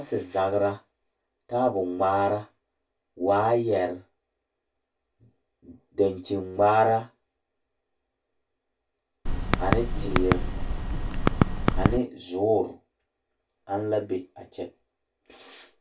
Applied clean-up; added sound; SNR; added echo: none; Typing; -5 dB; reverberation time 0.2 s.